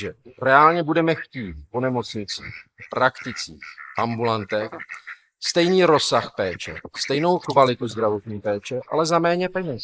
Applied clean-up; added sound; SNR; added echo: neural mask model Resemble Enhance denoiser.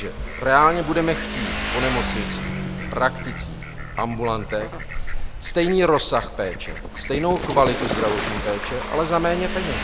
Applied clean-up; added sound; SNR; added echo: none; Motorcycle + Fowl; 4 dB; none.